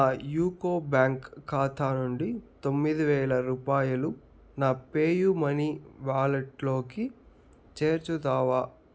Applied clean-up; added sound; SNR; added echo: none; none; none; none.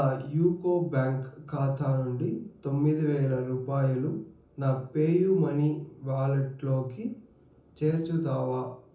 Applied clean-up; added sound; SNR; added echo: none; none; none; reverberation time 0.7 s.